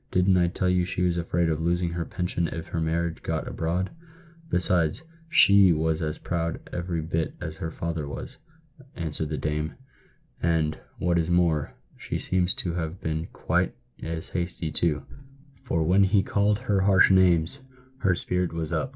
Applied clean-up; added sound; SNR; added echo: none; none; none; none.